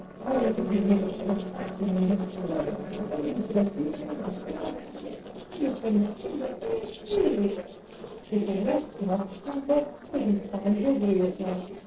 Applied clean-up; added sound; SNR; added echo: neural separator model SepFormer DNS4.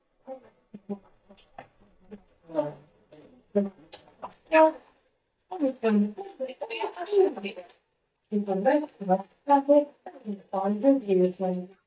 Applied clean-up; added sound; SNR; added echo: neural mask model DeepFilterNet 3.